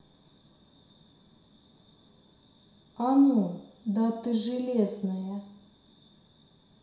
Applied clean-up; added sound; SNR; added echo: none; none; none; reverberation time 0.7 s.